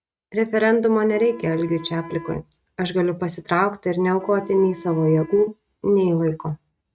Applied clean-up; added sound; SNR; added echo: neural mask model RNNoise.